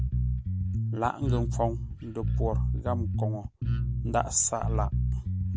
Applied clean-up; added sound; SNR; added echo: none; Bass guitar; -4 dB; none.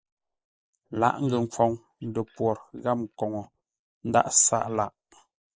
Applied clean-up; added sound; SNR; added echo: neural mask model Resemble Enhance denoiser.